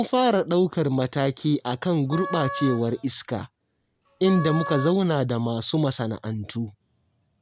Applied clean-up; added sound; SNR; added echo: none; Wind instrument, woodwind instrument; 11 dB; none.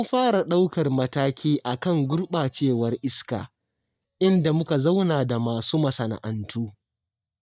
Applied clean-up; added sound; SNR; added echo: neural mask model DeepFilterNet 3.